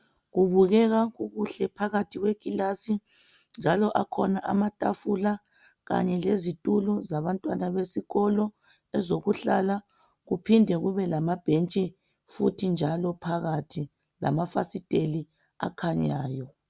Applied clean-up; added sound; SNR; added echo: none; none; none; none.